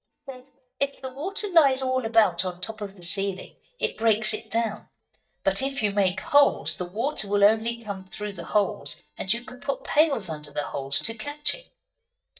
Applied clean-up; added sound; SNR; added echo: neural mask model DeepFilterNet 3.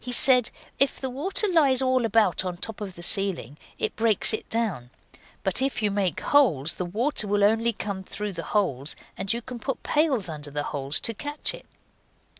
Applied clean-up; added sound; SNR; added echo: none; none; none; none.